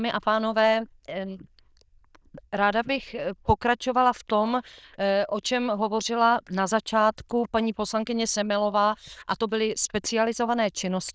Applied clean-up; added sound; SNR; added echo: neural diffusion model UNIVERSE++.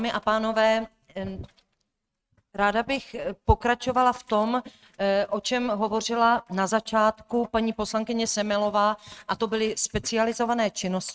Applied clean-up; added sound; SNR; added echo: neural mask model RNNoise.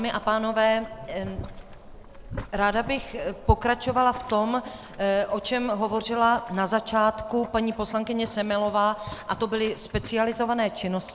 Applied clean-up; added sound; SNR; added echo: none; Boiling; 17 dB; none.